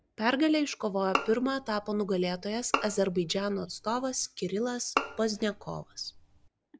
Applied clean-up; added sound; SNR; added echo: none; Bowed string instrument; 7 dB; none.